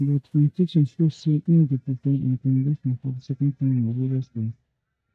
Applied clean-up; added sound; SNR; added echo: neural mask model DeepFilterNet 3.